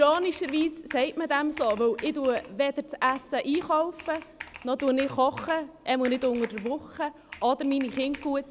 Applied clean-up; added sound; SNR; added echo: none; Computer keyboard; 18 dB; none.